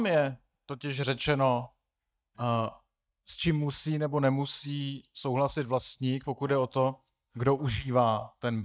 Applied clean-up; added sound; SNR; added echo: neural mask model DeepFilterNet 3.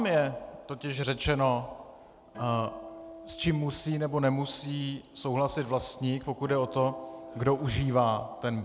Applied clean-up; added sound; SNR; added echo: none; Acoustic guitar; 20 dB; none.